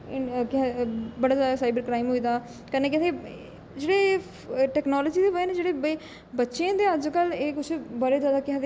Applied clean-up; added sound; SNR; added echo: none; none; none; none.